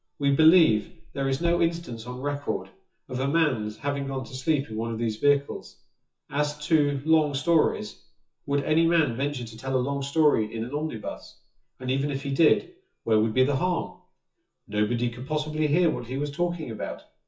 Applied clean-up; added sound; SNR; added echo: classical method WPE with log-MMSE.